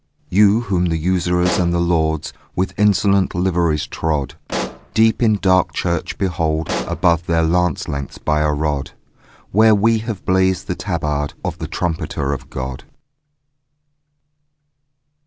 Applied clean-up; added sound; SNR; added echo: none; Explosion; 10 dB; none.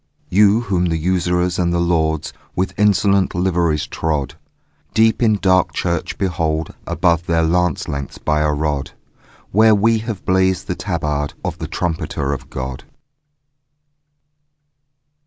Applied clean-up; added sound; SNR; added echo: none; none; none; none.